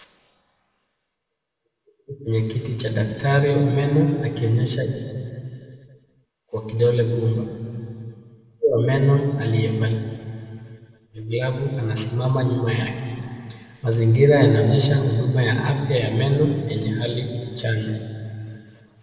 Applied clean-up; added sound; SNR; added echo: none; none; none; reverberation time 2.5 s.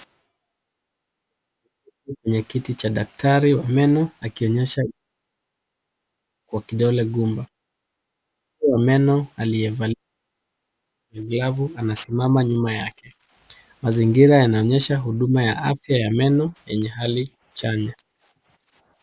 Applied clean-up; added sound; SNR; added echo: none; none; none; none.